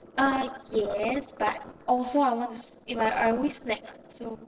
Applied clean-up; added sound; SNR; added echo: neural separator model SepFormer DNS4.